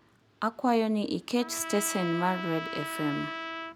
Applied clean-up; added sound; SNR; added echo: none; Trumpet; 9 dB; none.